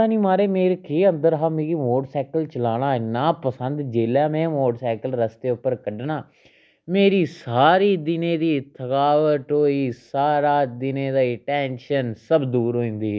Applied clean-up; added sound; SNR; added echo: none; none; none; none.